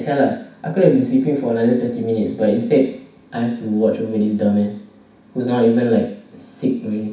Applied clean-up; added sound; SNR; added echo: none; none; none; reverberation time 0.6 s.